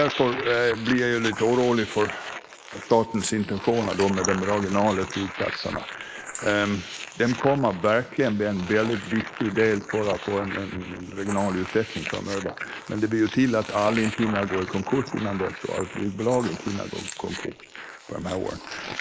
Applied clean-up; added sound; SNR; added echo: neural mask model Resemble Enhance denoiser.